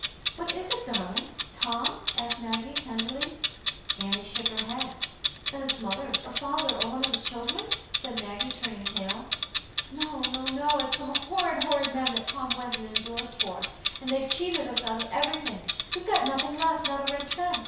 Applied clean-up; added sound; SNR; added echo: none; Clock; -3 dB; reverberation time 0.7 s.